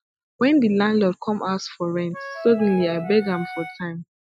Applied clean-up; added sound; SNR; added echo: classical method Wiener filter.